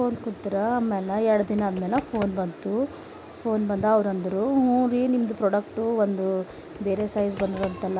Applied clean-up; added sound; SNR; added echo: none; Computer keyboard; 16 dB; none.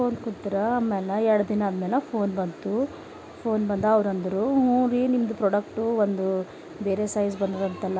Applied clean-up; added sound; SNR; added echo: none; none; none; none.